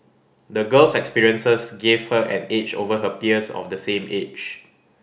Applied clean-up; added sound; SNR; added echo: none; none; none; none.